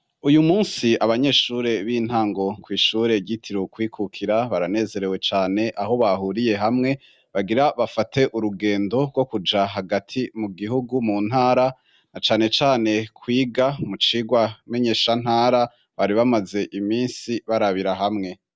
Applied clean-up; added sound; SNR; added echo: none; none; none; none.